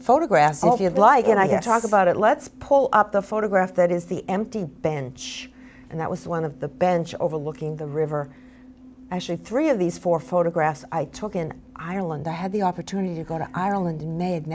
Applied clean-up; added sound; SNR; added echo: none; none; none; none.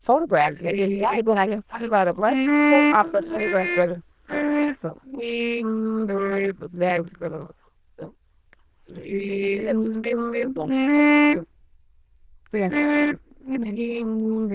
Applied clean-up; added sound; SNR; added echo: neural diffusion model UNIVERSE++.